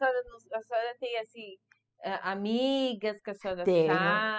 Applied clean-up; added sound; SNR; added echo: classical method spectral subtraction.